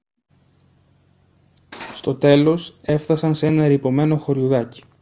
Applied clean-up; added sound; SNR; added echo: none; Cutlery, silverware; 15 dB; none.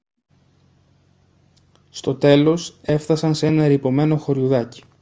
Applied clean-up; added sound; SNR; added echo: none; none; none; none.